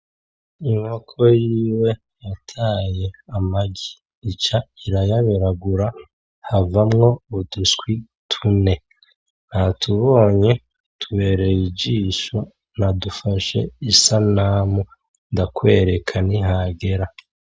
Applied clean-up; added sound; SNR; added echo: none; none; none; none.